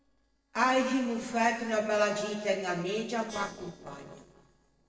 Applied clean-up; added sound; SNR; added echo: neural separator model SepFormer DNS4.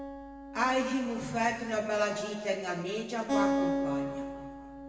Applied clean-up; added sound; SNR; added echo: none; Acoustic guitar; 2 dB; reverberation time 2.1 s.